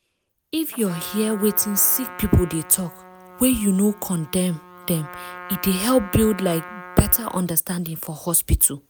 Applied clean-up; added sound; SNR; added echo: none; Trumpet; 18 dB; none.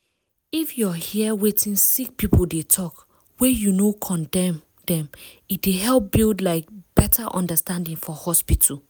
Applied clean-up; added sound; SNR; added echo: none; none; none; none.